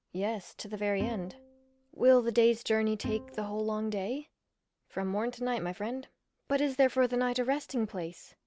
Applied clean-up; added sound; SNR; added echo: none; Bowed string instrument; 13 dB; none.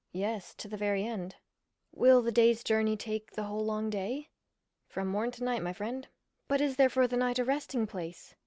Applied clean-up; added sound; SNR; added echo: none; none; none; none.